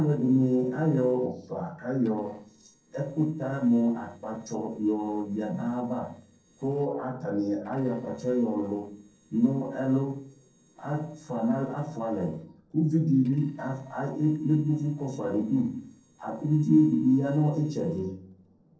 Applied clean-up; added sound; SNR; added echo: neural separator model SepFormer DNS4.